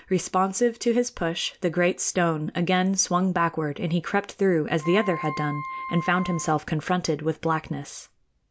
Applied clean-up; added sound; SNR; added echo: none; Wind instrument, woodwind instrument; 11 dB; none.